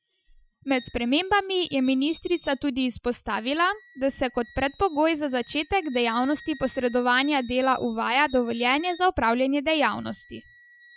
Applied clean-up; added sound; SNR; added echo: classical method Wiener filter.